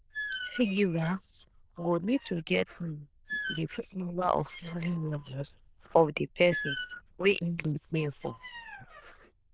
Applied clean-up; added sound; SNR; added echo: neural diffusion model UNIVERSE++.